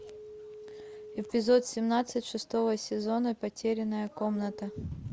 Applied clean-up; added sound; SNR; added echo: none; Telephone; 19 dB; none.